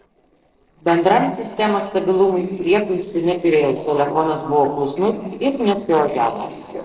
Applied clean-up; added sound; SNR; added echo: neural separator model SepFormer DNS4.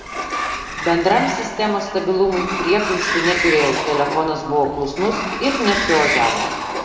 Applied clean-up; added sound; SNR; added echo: none; Sliding door; 4 dB; reverberation time 1.9 s.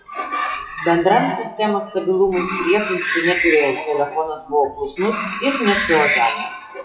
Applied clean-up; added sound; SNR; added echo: classical method WPE with log-MMSE.